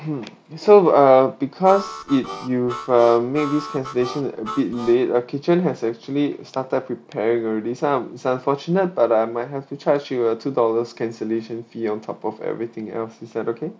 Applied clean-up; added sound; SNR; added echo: none; Harmonica; 12 dB; none.